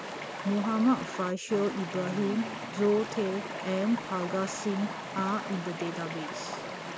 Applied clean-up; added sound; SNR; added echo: none; Stream; 7 dB; none.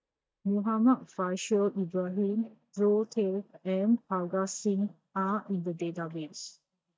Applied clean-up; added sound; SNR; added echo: neural mask model DeepFilterNet 3.